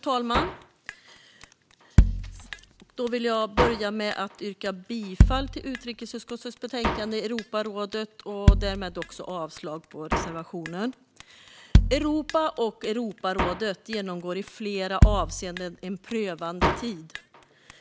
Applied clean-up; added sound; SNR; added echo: none; Drum kit; -3 dB; none.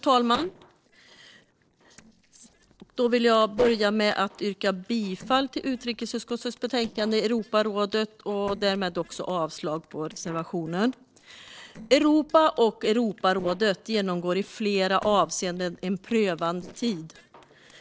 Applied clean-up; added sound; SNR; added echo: neural separator model SepFormer DNS4.